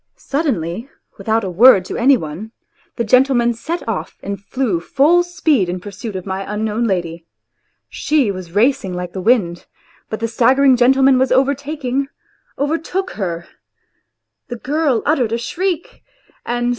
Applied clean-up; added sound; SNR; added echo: none; none; none; none.